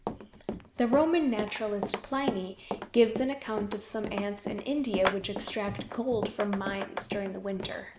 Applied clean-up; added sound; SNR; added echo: none; Run; 7 dB; none.